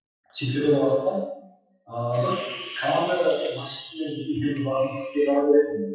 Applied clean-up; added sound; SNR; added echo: classical method WPE with log-MMSE.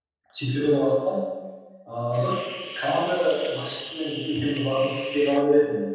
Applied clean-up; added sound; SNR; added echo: none; Hiss; 12 dB; reverberation time 1.2 s.